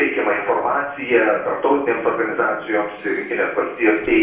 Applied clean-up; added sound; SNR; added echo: neural separator model SepFormer DNS4.